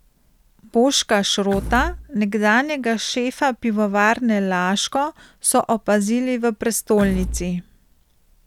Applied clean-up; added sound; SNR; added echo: none; Door / Wood; 12 dB; none.